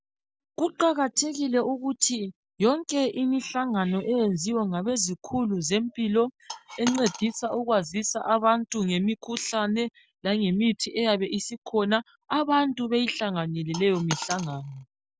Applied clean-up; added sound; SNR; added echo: none; Coin (dropping); 11 dB; none.